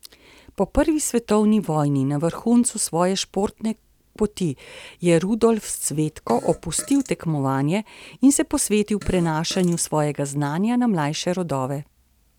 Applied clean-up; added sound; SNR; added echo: none; Fart; 20 dB; none.